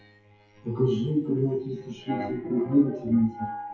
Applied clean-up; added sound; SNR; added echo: classical method WPE with log-MMSE.